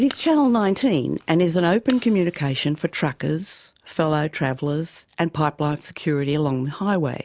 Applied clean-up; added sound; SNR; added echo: none; Fire; 18 dB; none.